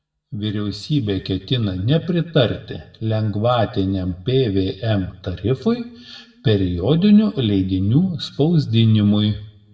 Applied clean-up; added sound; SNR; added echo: none; none; none; reverberation time 0.5 s.